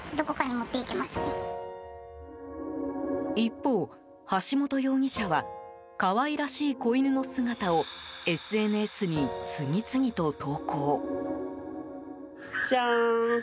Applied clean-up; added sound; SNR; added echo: none; none; none; none.